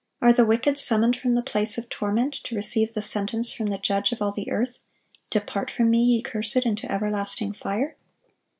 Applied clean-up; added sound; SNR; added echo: none; none; none; none.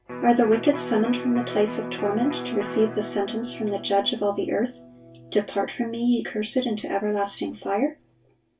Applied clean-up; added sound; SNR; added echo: none; Electric guitar; 12 dB; reverberation time 0.1 s.